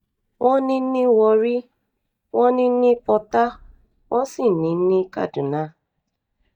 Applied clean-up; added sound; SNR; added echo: neural mask model DeepFilterNet 3.